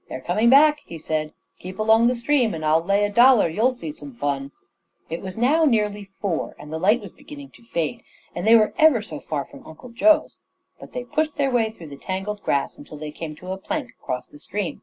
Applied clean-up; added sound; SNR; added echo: none; none; none; none.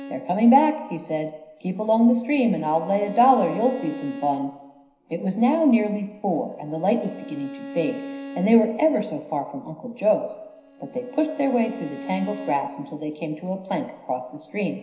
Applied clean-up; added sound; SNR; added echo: none; Bowed string instrument; 16 dB; reverberation time 0.9 s.